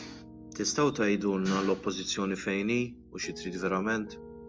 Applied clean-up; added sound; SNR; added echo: none; Piano; 17 dB; none.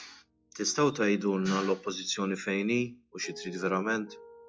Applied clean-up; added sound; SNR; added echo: classical method log-MMSE.